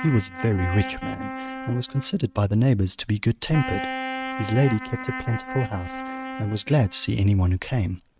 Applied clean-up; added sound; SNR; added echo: neural mask model RNNoise.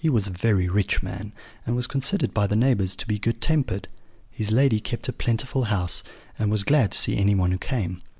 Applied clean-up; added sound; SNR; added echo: none; none; none; none.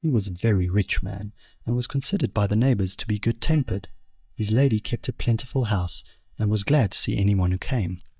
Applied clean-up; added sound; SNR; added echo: neural mask model DeepFilterNet 3.